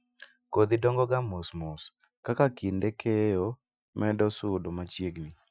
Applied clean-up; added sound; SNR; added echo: classical method Wiener filter.